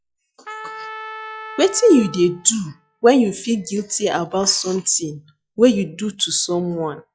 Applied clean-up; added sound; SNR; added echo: classical method log-MMSE.